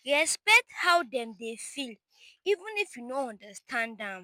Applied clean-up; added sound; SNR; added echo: none; none; none; none.